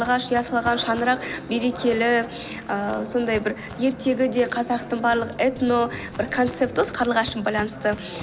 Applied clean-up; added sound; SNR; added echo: none; Walk, footsteps + Drum kit; 17 dB; none.